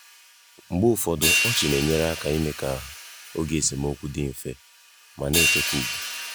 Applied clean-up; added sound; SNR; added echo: none; Hi-hat; 2 dB; none.